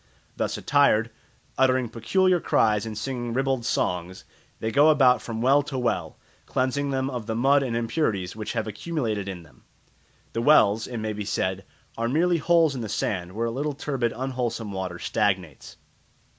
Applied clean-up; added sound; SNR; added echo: none; none; none; none.